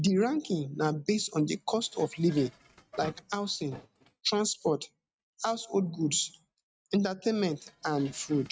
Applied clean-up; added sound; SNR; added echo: neural mask model RNNoise.